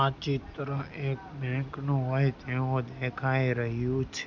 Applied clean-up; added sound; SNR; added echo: none; none; none; none.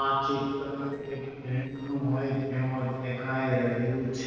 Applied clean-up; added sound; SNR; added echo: neural separator model SepFormer DNS4.